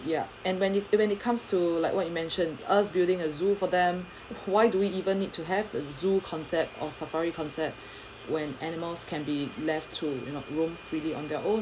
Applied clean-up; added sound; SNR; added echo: none; none; none; none.